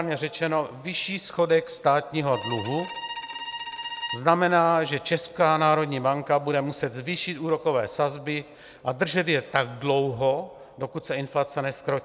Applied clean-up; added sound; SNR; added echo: none; Bowed string instrument; 10 dB; none.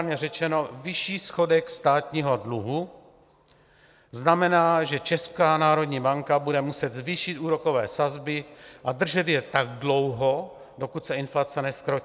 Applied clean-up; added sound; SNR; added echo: none; none; none; none.